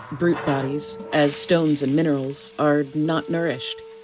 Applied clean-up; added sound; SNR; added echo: none; Wind instrument, woodwind instrument + Water tap, faucet; 14 dB; none.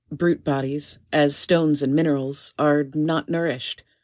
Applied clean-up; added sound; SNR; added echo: none; none; none; none.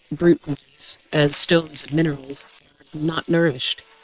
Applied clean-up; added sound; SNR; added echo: neural separator model SepFormer WHAM!.